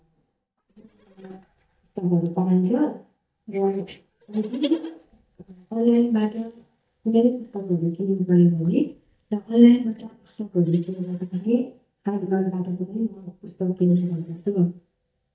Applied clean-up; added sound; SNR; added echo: neural mask model DeepFilterNet 3.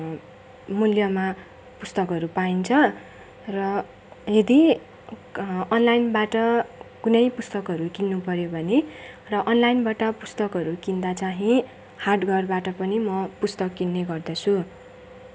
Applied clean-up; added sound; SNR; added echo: none; none; none; none.